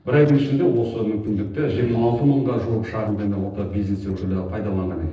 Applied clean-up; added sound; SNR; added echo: neural separator model SepFormer DNS4.